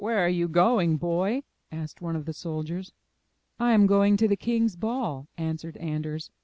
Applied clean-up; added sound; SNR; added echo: none; none; none; none.